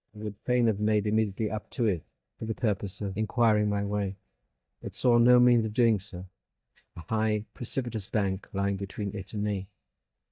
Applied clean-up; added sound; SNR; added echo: neural mask model DeepFilterNet 3.